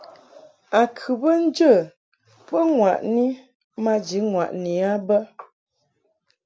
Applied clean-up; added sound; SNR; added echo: none; none; none; none.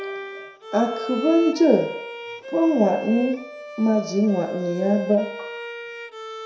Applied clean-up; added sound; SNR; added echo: none; Bowed string instrument; 10 dB; reverberation time 0.6 s.